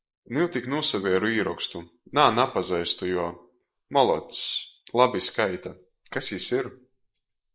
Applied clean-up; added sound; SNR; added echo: neural mask model Resemble Enhance denoiser.